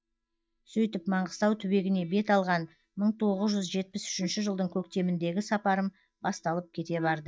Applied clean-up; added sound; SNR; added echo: neural mask model DeepFilterNet 3.